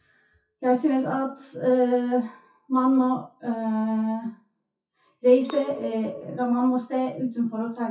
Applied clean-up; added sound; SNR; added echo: classical method WPE with log-MMSE.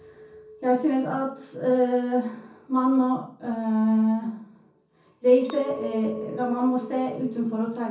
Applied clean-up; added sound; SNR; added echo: none; Chink, clink; 17 dB; reverberation time 0.5 s.